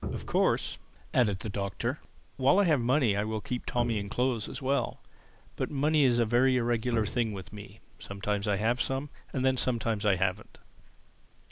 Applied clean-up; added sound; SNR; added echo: none; Bowed string instrument; 11 dB; none.